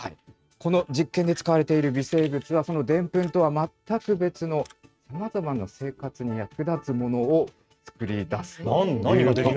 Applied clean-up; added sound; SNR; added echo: neural mask model RNNoise.